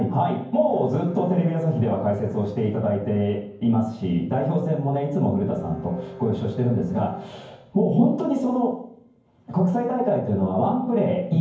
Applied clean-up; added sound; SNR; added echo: none; Bowed string instrument; 19 dB; reverberation time 0.9 s.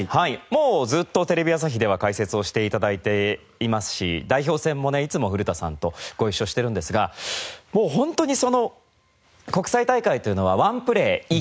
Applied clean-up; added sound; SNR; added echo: none; none; none; none.